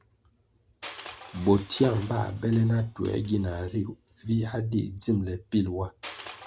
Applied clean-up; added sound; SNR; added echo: none; Crushing; 20 dB; none.